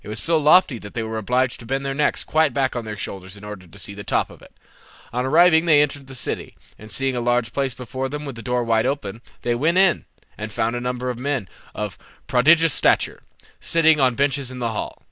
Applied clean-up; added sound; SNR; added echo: none; none; none; none.